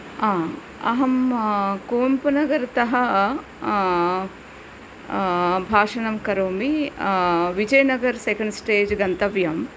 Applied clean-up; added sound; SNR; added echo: none; none; none; none.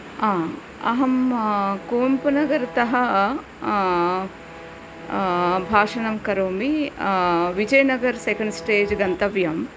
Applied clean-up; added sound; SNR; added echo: none; Bowed string instrument; 19 dB; none.